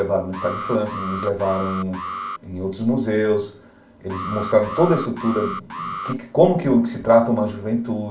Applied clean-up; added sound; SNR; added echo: none; Alarm; 11 dB; reverberation time 0.3 s.